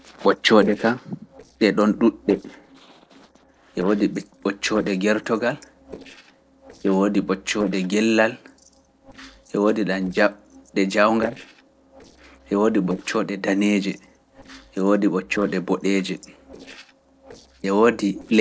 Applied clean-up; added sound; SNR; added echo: neural separator model SepFormer DNS4.